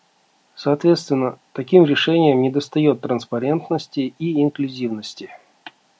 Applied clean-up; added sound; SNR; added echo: none; none; none; none.